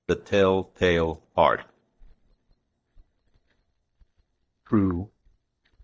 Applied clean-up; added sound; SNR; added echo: neural mask model DeepFilterNet 3.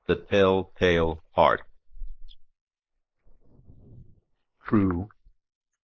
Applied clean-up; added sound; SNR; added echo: neural mask model Resemble Enhance denoiser.